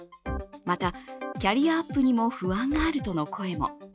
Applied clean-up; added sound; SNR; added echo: classical method log-MMSE.